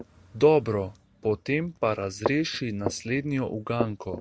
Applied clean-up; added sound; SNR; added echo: none; Walk, footsteps; 11 dB; none.